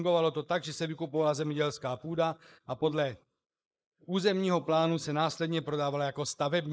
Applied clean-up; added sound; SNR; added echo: neural mask model Resemble Enhance denoiser.